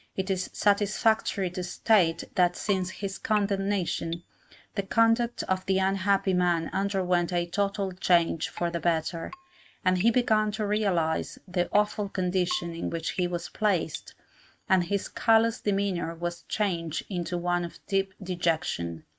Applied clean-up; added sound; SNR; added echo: neural mask model RNNoise.